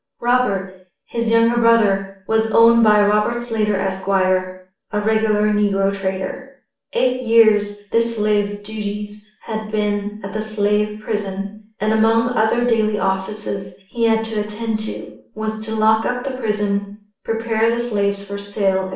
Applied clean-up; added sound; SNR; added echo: none; none; none; reverberation time 0.5 s.